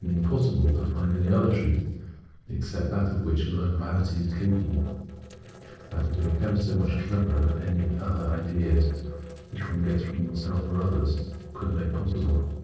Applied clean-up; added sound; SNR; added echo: neural separator model SepFormer DNS4.